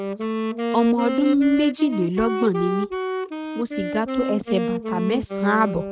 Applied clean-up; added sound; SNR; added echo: neural mask model RNNoise.